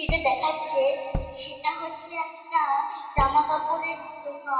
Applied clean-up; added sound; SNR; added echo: none; Tap / Bass drum; 9 dB; reverberation time 2.5 s.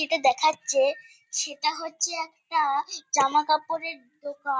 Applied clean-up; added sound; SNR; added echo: none; none; none; none.